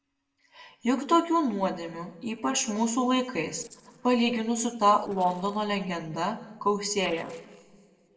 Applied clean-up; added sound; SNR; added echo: neural separator model SepFormer DNS4.